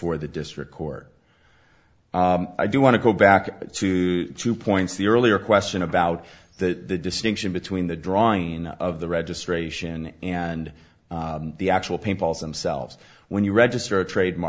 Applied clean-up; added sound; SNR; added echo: none; none; none; none.